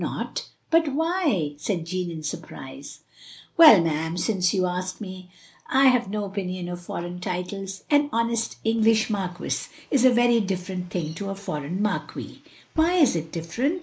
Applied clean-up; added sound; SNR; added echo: neural mask model Resemble Enhance denoiser.